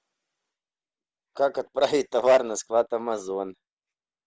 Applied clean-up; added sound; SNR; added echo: none; none; none; none.